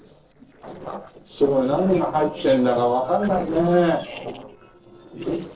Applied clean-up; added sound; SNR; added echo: neural separator model SepFormer DNS4.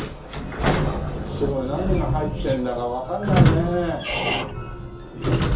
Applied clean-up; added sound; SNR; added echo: none; Squeak / Sliding door; -4 dB; reverberation time 0.7 s.